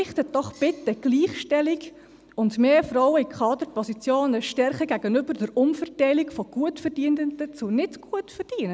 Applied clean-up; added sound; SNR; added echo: none; none; none; none.